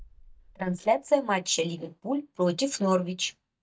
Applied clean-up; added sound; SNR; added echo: neural mask model DeepFilterNet 3.